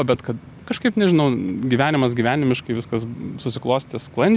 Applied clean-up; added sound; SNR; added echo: none; none; none; none.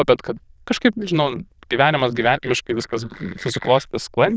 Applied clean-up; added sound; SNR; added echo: neural diffusion model UNIVERSE++.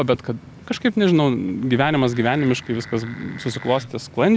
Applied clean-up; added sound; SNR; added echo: none; Wood; 19 dB; none.